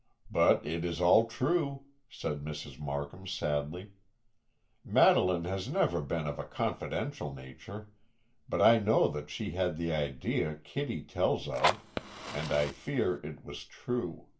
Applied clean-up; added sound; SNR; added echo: none; Fire; 4 dB; reverberation time 0.2 s.